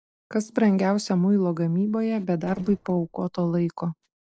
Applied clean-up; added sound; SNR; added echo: neural separator model SepFormer DNS4.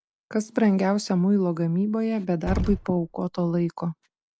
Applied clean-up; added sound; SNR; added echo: none; Explosion; 7 dB; none.